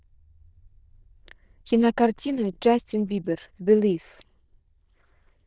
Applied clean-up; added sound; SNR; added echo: neural diffusion model UNIVERSE++.